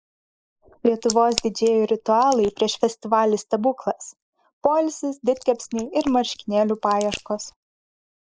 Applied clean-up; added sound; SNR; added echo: neural mask model Resemble Enhance denoiser.